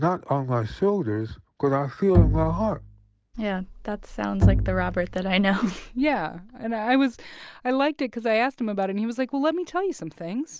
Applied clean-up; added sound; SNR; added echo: none; Bowed string instrument; -1 dB; none.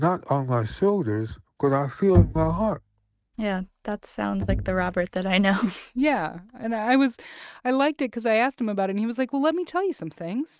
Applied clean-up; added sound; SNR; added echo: neural mask model RNNoise.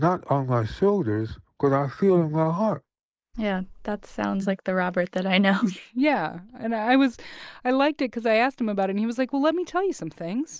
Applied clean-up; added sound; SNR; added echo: neural mask model Resemble Enhance denoiser.